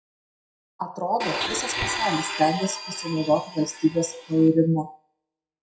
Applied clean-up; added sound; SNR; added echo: classical method WPE with log-MMSE.